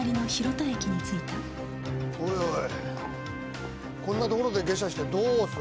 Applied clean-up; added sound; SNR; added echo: none; none; none; none.